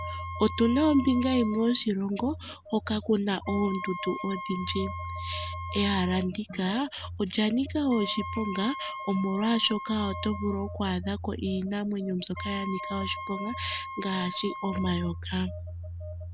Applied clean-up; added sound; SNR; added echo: none; Wind instrument, woodwind instrument + Telephone; 9 dB; none.